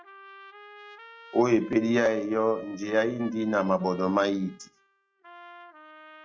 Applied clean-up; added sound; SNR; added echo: neural mask model RNNoise.